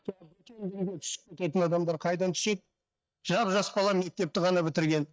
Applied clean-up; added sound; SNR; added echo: neural mask model DeepFilterNet 3.